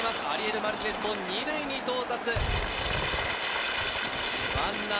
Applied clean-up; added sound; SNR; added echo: none; Crumpling, crinkling; 2 dB; none.